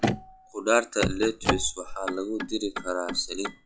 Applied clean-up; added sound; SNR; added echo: classical method log-MMSE.